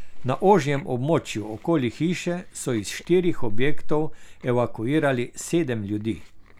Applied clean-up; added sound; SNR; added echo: none; Chewing, mastication; 2 dB; none.